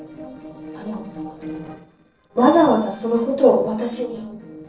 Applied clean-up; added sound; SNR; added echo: neural separator model SepFormer DNS4.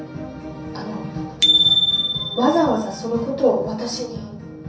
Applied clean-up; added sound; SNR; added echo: none; Bicycle bell; -2 dB; reverberation time 0.6 s.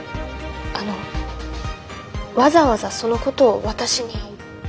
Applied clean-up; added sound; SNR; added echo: none; none; none; none.